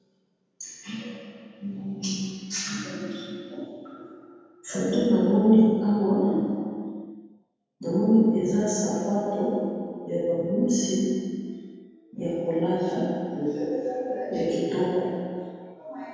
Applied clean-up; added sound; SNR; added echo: none; none; none; reverberation time 2.1 s.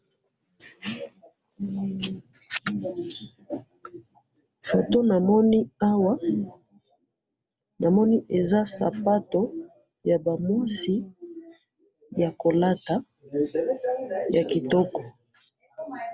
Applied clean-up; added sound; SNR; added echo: none; none; none; none.